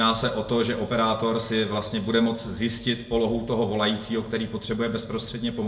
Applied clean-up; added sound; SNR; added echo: none; none; none; reverberation time 0.4 s.